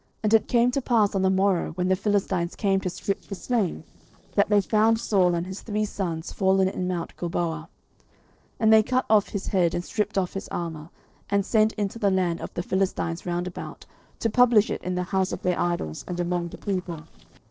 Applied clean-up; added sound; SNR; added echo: neural separator model SepFormer DNS4.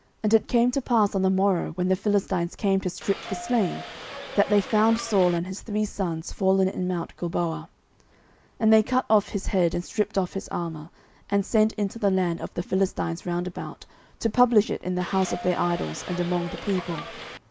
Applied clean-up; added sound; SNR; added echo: none; Subway, metro, underground / Doorbell; 12 dB; none.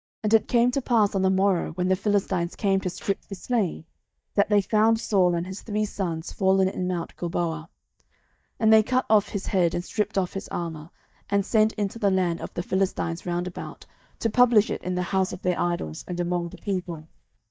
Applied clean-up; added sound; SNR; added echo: neural mask model DeepFilterNet 3.